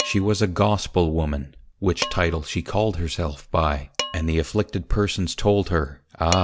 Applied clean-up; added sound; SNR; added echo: none; Dishes, pots, and pans; 14 dB; none.